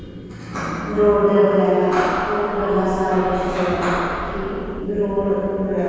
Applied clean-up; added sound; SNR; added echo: none; Wind; 18 dB; reverberation time 2.2 s.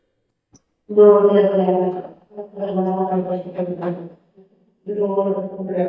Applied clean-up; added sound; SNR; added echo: neural mask model DeepFilterNet 3.